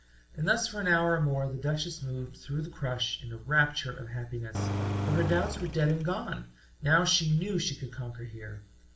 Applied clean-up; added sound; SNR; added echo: none; Engine; 3 dB; reverberation time 0.4 s.